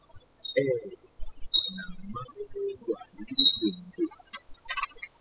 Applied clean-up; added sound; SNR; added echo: classical method spectral subtraction.